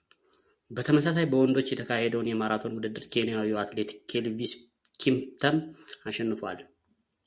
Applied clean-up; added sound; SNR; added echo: none; none; none; none.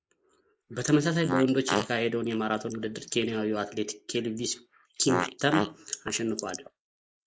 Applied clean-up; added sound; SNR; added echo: neural mask model Resemble Enhance denoiser.